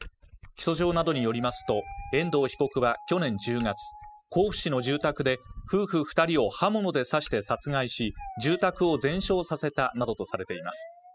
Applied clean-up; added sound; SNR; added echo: classical method spectral subtraction.